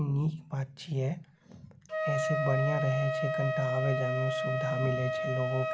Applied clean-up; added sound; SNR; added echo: none; Wind instrument, woodwind instrument; 1 dB; none.